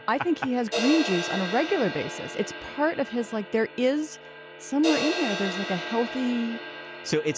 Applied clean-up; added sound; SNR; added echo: none; Crash cymbal; 7 dB; none.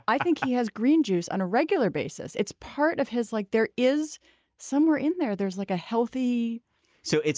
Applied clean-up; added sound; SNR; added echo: none; none; none; none.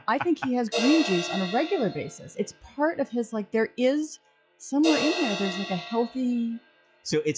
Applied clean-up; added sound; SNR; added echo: classical method log-MMSE.